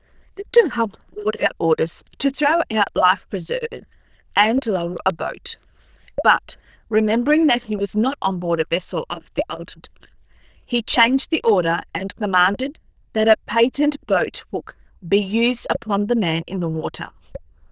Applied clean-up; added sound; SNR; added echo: neural diffusion model UNIVERSE++.